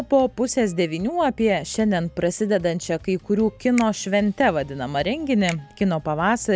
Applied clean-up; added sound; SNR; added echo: none; Finger snapping; 20 dB; none.